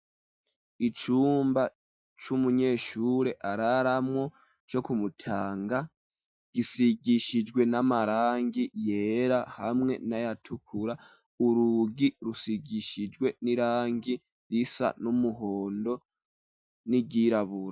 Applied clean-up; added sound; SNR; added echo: neural mask model Resemble Enhance denoiser.